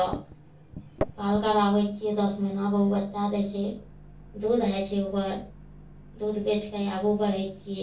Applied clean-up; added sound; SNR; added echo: none; Microwave oven; 15 dB; reverberation time 0.3 s.